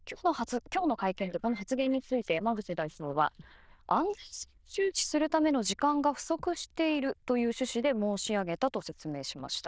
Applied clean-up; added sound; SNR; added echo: neural diffusion model UNIVERSE++.